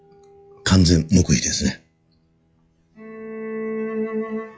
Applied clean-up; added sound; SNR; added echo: classical method log-MMSE.